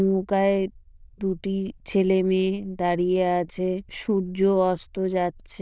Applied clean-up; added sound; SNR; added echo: neural diffusion model UNIVERSE++.